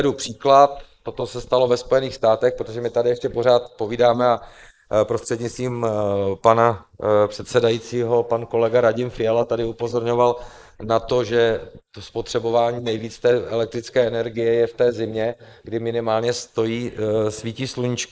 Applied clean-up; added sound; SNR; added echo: neural mask model Resemble Enhance denoiser.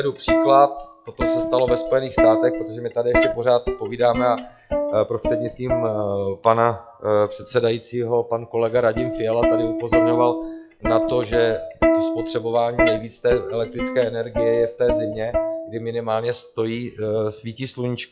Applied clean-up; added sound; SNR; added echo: classical method log-MMSE.